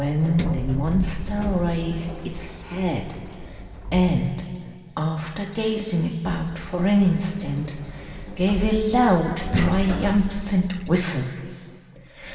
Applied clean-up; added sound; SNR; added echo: none; Sliding door; 8 dB; reverberation time 2.1 s.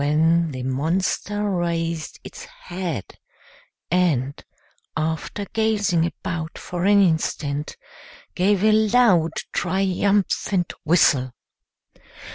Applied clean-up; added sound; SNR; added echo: none; none; none; none.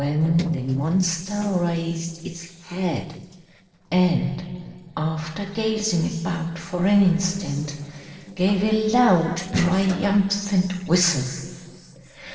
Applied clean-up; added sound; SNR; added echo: neural separator model SepFormer DNS4.